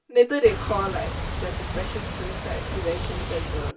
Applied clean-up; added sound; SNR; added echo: none; Boat, Water vehicle; 3 dB; reverberation time 0.2 s.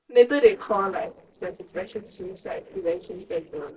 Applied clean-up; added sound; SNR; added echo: neural separator model SepFormer DNS4.